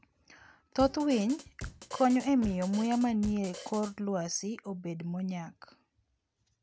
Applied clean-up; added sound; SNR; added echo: none; Drum kit; 13 dB; none.